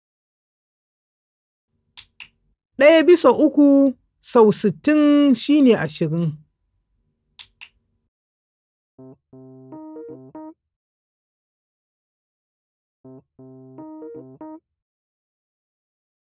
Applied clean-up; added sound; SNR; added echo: none; Piano; 18 dB; none.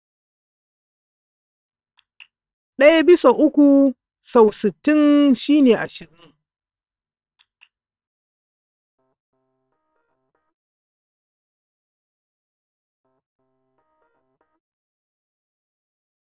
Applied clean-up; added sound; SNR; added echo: neural separator model SepFormer WHAM!.